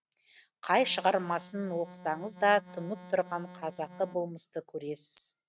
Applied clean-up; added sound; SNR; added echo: neural mask model RNNoise.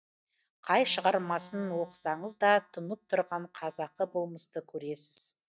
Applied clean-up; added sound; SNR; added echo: neural mask model DeepFilterNet 3.